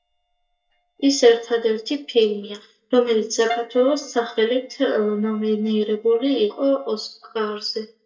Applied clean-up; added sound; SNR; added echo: neural mask model DeepFilterNet 3.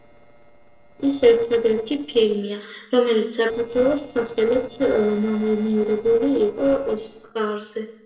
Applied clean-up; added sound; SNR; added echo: neural separator model SepFormer DNS4.